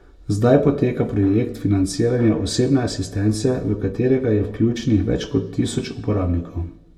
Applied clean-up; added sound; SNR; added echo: none; none; none; reverberation time 0.2 s.